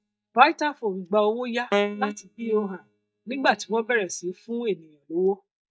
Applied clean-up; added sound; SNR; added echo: neural mask model DeepFilterNet 3.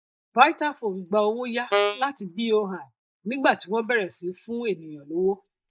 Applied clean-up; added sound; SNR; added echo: neural mask model Resemble Enhance denoiser.